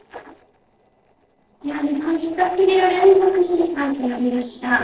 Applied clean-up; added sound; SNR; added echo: neural separator model SepFormer DNS4.